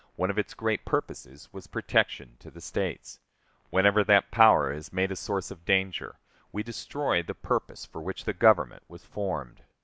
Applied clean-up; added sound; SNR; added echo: none; none; none; none.